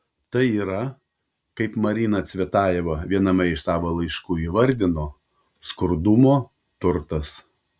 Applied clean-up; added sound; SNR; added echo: none; none; none; none.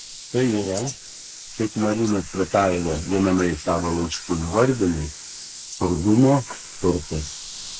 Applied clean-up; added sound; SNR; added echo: neural mask model Resemble Enhance denoiser.